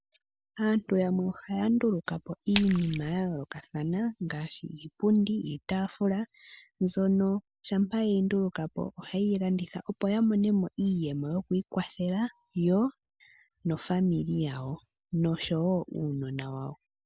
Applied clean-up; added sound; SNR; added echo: none; Splash, splatter; 4 dB; none.